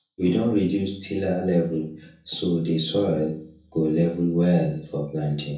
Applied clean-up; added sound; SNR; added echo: none; none; none; reverberation time 0.5 s.